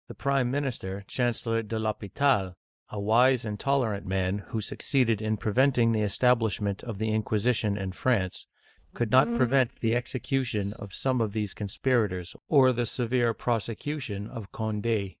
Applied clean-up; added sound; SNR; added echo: neural mask model DeepFilterNet 3.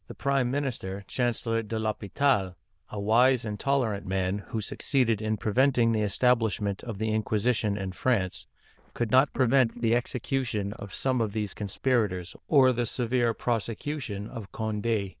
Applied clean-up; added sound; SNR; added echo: neural diffusion model UNIVERSE++.